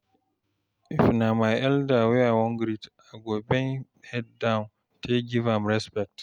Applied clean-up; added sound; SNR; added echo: none; none; none; none.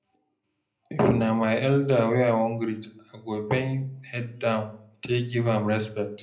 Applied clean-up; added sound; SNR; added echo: none; none; none; reverberation time 0.4 s.